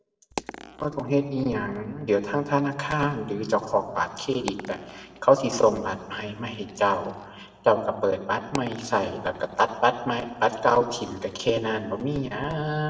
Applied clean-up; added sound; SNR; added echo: none; Coin (dropping); 18 dB; reverberation time 1.3 s.